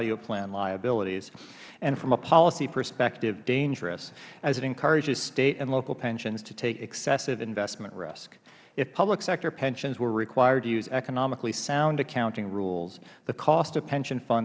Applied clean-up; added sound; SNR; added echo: none; none; none; none.